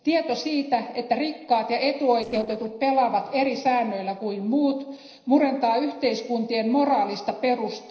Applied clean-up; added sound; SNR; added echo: neural separator model SepFormer DNS4.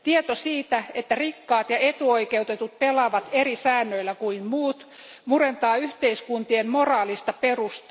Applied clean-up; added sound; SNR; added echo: none; none; none; none.